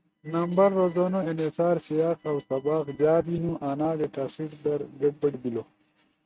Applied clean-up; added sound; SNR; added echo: neural mask model RNNoise.